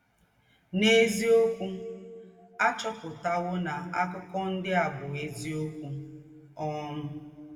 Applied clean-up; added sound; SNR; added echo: none; none; none; reverberation time 1.3 s.